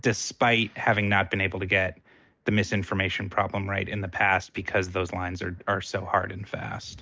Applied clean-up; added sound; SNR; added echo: none; none; none; none.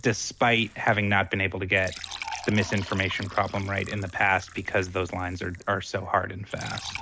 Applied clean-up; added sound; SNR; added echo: none; Fill (with liquid) / Trickle, dribble; 15 dB; none.